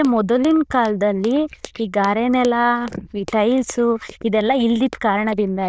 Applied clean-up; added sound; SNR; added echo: neural diffusion model UNIVERSE++.